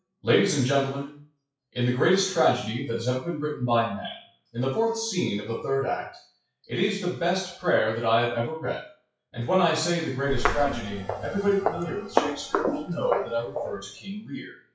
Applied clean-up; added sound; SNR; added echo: classical method WPE with log-MMSE.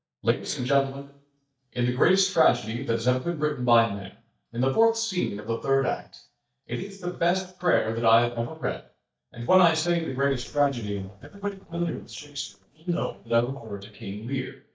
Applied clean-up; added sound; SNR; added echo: neural mask model DeepFilterNet 3.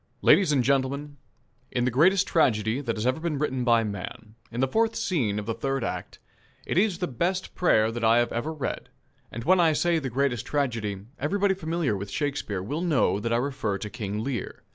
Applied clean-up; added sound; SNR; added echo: none; none; none; none.